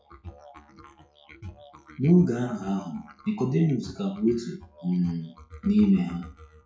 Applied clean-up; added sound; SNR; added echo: classical method WPE with log-MMSE.